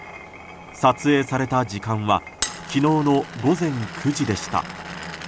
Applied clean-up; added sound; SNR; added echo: none; Glass; 12 dB; none.